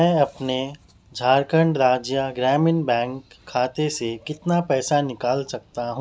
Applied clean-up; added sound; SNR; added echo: none; none; none; none.